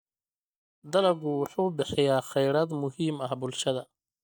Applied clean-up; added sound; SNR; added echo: neural mask model DeepFilterNet 3.